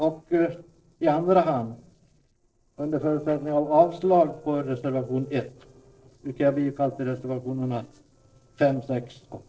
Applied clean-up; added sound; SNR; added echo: neural separator model SepFormer DNS4.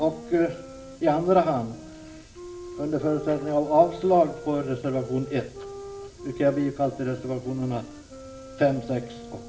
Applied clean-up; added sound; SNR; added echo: none; Wind instrument, woodwind instrument; 15 dB; reverberation time 1.3 s.